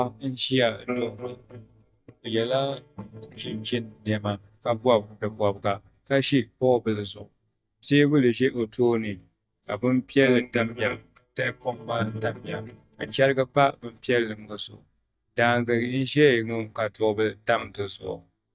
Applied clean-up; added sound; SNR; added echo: neural mask model DeepFilterNet 3.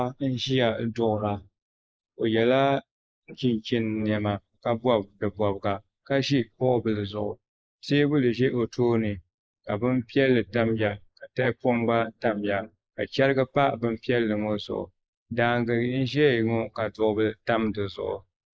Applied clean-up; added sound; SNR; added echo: neural mask model Resemble Enhance denoiser.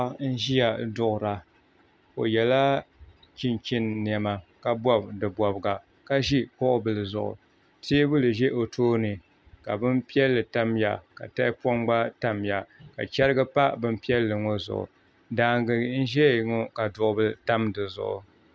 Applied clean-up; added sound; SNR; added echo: none; none; none; none.